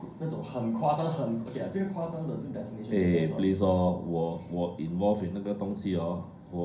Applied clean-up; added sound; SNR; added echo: none; none; none; reverberation time 0.3 s.